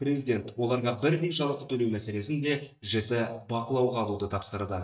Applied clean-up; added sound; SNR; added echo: neural mask model DeepFilterNet 3.